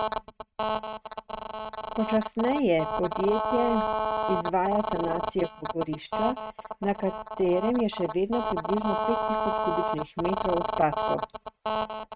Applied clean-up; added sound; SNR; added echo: neural mask model RNNoise.